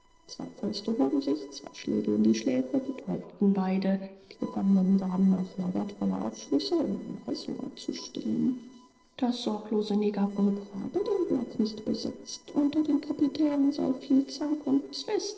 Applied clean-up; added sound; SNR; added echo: neural separator model SepFormer DNS4.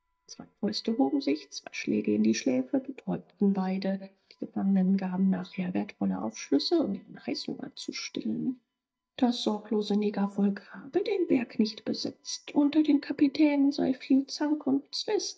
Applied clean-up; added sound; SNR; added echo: neural mask model DeepFilterNet 3.